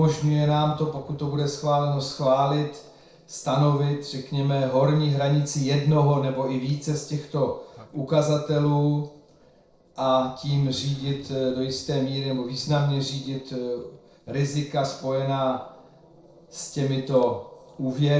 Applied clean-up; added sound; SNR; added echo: neural separator model SepFormer DNS4.